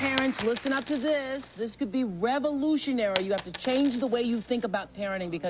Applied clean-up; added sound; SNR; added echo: none; Coin (dropping); 13 dB; none.